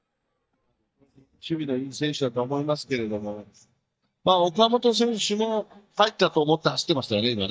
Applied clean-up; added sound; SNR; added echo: neural mask model DeepFilterNet 3.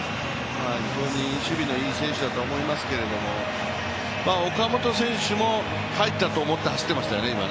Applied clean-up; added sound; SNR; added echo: none; none; none; none.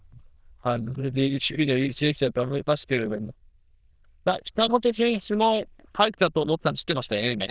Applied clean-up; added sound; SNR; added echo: neural diffusion model UNIVERSE++.